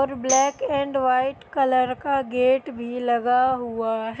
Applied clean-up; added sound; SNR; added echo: none; Tambourine; 11 dB; none.